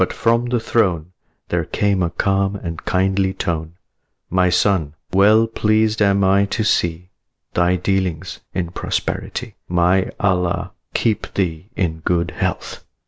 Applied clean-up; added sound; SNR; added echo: none; none; none; none.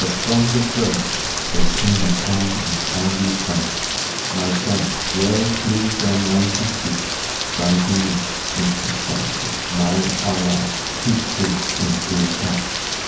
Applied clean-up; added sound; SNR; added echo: none; Rain; 1 dB; reverberation time 0.9 s.